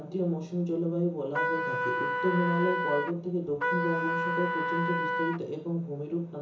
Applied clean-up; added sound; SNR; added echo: none; Trumpet; 0 dB; reverberation time 0.7 s.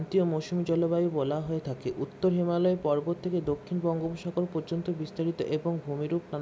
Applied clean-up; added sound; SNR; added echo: none; none; none; none.